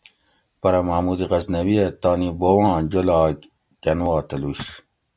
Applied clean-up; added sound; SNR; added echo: none; none; none; none.